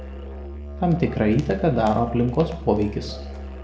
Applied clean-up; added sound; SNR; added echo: none; Musical instrument; 11 dB; reverberation time 0.6 s.